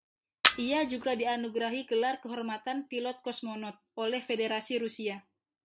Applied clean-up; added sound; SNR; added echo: none; Camera; -4 dB; none.